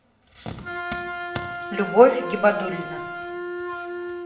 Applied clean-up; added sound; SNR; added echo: none; Wind instrument, woodwind instrument; 8 dB; reverberation time 0.9 s.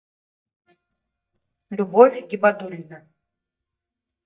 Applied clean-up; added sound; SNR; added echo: neural mask model DeepFilterNet 3.